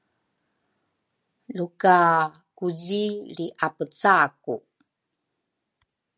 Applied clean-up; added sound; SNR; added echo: none; none; none; none.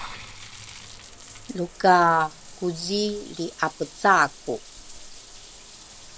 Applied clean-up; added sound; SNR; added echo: none; Bathtub (filling or washing) / Water; 17 dB; none.